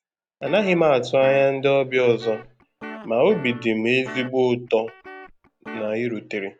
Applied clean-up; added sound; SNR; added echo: none; Guitar; 18 dB; none.